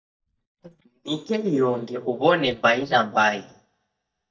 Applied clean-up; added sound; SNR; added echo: neural mask model DeepFilterNet 3.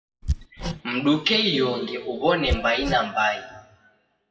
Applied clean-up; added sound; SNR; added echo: classical method WPE with log-MMSE.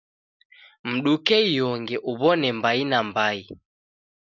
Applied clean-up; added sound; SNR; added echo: none; none; none; none.